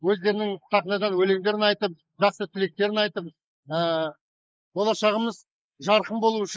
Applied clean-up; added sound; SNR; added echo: neural mask model Resemble Enhance denoiser.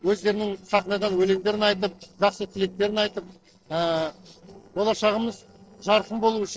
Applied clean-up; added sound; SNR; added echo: neural separator model SepFormer DNS4.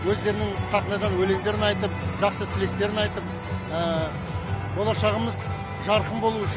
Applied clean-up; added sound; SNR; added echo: none; none; none; none.